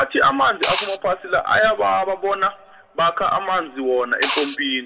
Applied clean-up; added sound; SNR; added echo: none; Liquid; 7 dB; reverberation time 0.3 s.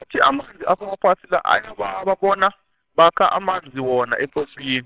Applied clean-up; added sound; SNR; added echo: neural separator model SepFormer WHAMR!.